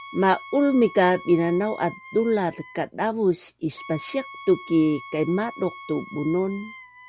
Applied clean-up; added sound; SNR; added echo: none; Wind instrument, woodwind instrument; 18 dB; none.